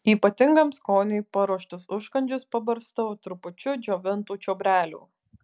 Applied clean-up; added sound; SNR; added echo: none; none; none; none.